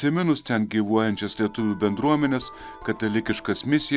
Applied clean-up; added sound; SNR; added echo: none; none; none; none.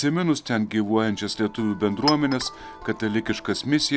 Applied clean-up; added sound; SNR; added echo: none; Chink, clink; 15 dB; none.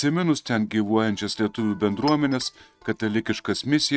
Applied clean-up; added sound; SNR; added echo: neural mask model RNNoise.